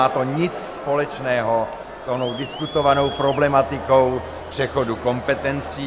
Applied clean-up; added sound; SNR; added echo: none; Crowd; 12 dB; none.